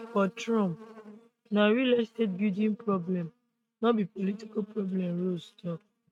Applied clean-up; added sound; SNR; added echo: neural mask model RNNoise.